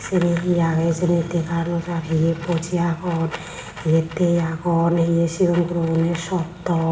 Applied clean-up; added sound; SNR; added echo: none; Accelerating, revving, vroom; 16 dB; reverberation time 1.3 s.